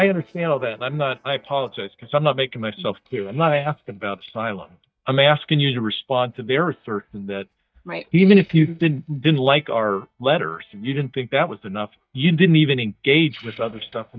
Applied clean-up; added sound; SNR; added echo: neural mask model DeepFilterNet 3.